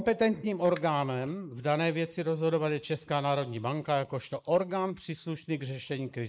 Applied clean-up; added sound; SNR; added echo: neural mask model Resemble Enhance denoiser.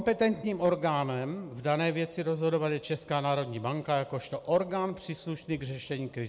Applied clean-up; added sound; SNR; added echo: none; none; none; none.